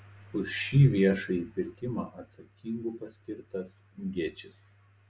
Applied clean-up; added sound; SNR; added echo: none; none; none; none.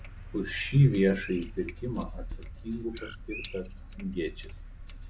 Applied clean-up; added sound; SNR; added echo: none; Sink (filling or washing) + Bird; 11 dB; none.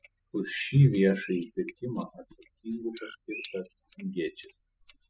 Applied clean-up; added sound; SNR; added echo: classical method spectral subtraction.